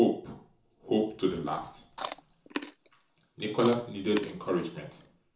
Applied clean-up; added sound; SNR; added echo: none; Chewing, mastication; 9 dB; reverberation time 0.9 s.